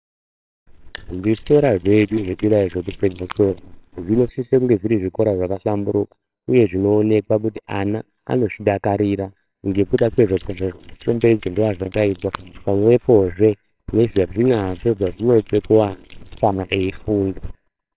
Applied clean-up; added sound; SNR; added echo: neural separator model SepFormer WHAMR!.